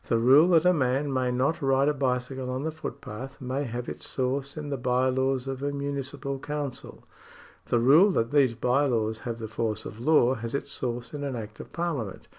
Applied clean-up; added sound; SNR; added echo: none; none; none; none.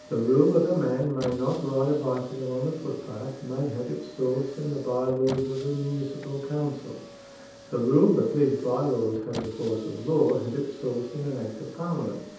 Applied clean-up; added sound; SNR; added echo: none; Squeak; 18 dB; reverberation time 0.8 s.